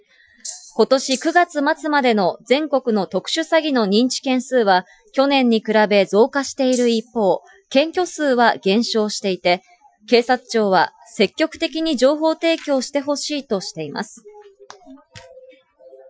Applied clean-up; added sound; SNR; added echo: classical method Wiener filter.